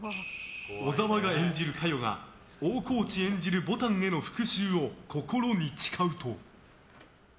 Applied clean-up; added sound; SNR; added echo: none; none; none; none.